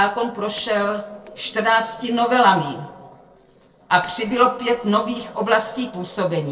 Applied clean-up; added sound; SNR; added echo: neural separator model SepFormer DNS4.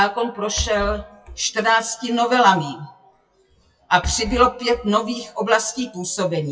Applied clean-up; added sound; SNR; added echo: classical method WPE with log-MMSE.